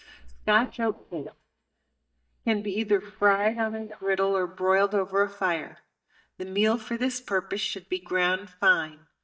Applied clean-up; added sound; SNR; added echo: neural mask model DeepFilterNet 3.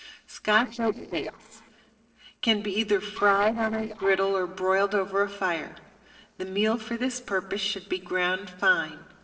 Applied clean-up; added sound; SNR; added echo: neural separator model SepFormer DNS4.